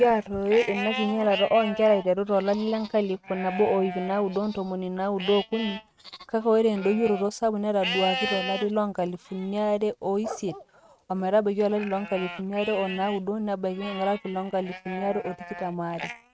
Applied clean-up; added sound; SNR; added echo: neural mask model RNNoise.